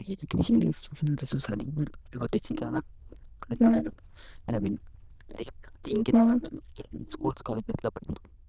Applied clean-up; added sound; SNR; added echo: neural diffusion model UNIVERSE++.